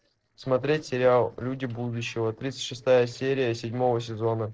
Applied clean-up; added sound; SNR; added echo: neural separator model SepFormer DNS4.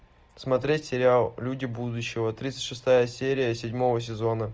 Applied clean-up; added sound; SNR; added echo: none; none; none; none.